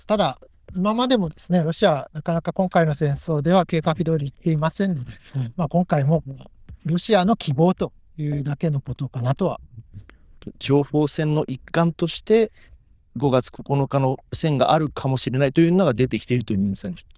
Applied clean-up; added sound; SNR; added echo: neural diffusion model UNIVERSE++.